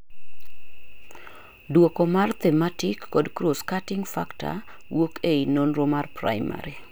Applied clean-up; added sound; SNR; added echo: none; none; none; none.